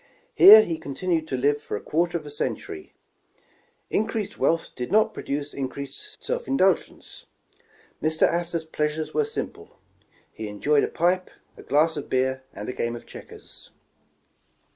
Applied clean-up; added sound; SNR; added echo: none; none; none; none.